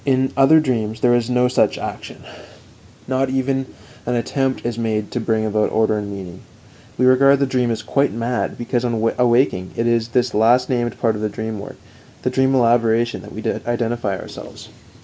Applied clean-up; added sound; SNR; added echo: none; none; none; none.